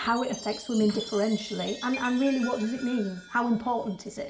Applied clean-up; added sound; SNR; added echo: none; Chime; 15 dB; reverberation time 0.4 s.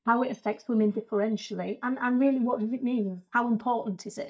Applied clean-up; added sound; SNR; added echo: neural mask model DeepFilterNet 3.